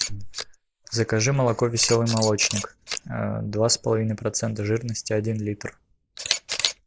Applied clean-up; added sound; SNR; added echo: neural mask model Resemble Enhance denoiser.